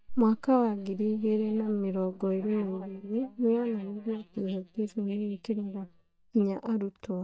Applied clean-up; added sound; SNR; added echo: neural mask model DeepFilterNet 3.